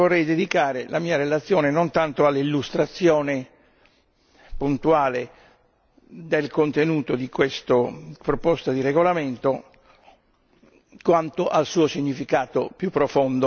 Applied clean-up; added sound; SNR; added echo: none; none; none; none.